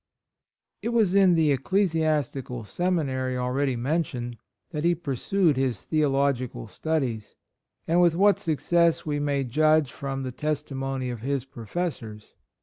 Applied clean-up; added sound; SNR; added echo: neural mask model Resemble Enhance denoiser.